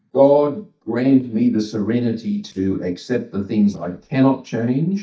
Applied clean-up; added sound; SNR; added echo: neural mask model DeepFilterNet 3.